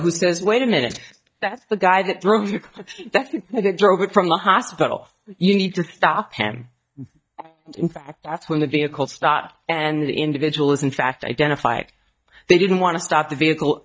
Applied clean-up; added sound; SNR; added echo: neural mask model DeepFilterNet 3.